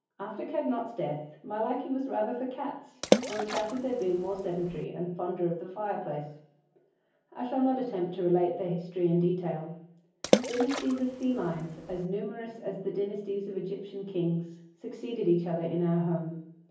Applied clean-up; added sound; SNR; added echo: none; Water / Splash, splatter; 0 dB; reverberation time 0.7 s.